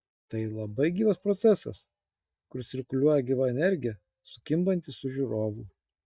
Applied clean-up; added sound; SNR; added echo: neural mask model DeepFilterNet 3.